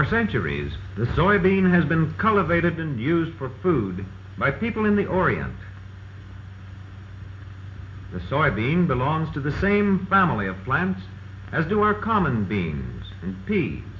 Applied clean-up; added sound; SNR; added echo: none; none; none; reverberation time 0.4 s.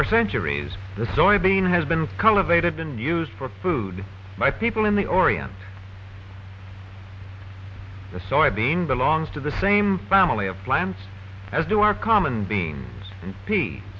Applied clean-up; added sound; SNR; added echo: none; none; none; none.